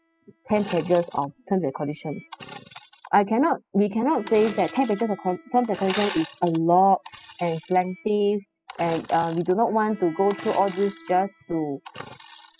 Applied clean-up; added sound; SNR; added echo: classical method spectral subtraction.